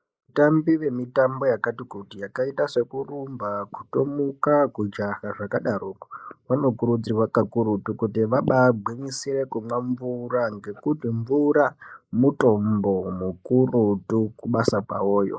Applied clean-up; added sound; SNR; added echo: neural mask model Resemble Enhance denoiser.